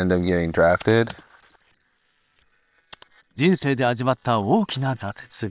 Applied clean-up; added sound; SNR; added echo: neural separator model SepFormer WHAM!.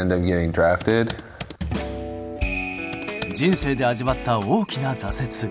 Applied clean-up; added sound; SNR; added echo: none; Computer keyboard; 16 dB; none.